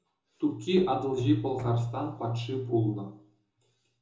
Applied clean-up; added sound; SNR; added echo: none; Knock; 20 dB; reverberation time 0.6 s.